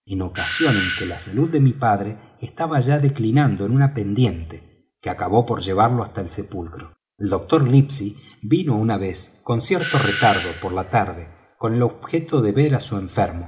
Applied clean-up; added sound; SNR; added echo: none; Doorbell; 8 dB; none.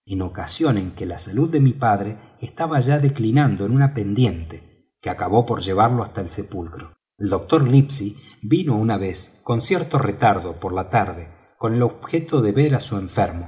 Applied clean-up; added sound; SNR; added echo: none; none; none; none.